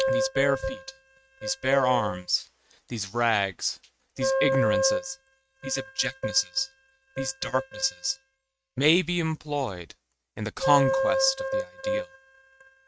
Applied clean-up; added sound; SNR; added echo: neural mask model RNNoise.